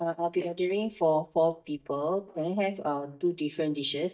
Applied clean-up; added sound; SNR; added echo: neural mask model DeepFilterNet 3.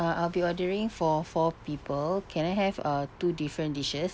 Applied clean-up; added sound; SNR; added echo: none; none; none; none.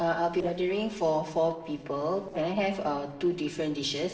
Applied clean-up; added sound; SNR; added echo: neural separator model SepFormer DNS4.